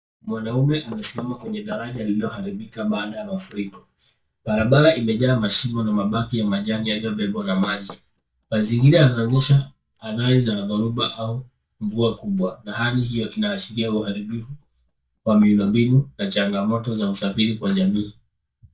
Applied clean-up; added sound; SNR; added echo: neural mask model DeepFilterNet 3.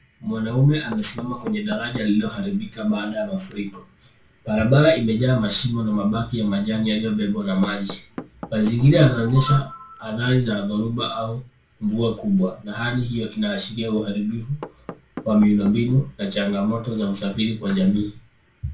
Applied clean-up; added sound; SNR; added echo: none; Knock / Wood; 19 dB; reverberation time 0.3 s.